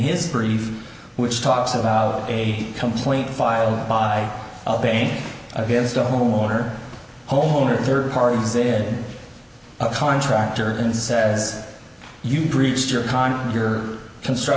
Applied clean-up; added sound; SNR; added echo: none; none; none; none.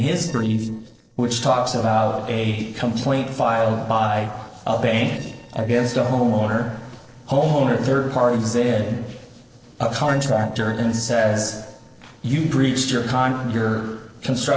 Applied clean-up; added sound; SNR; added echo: neural separator model SepFormer DNS4.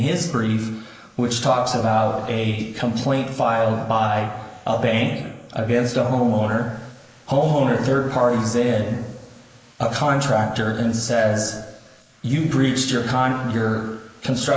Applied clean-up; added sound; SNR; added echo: neural mask model Resemble Enhance denoiser.